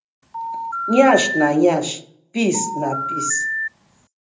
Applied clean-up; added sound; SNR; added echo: none; Telephone; 6 dB; reverberation time 0.5 s.